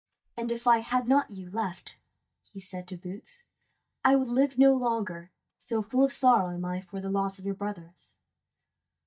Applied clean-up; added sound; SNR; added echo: neural mask model DeepFilterNet 3.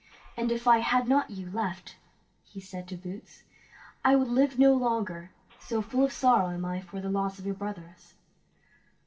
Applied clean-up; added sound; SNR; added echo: neural separator model SepFormer DNS4.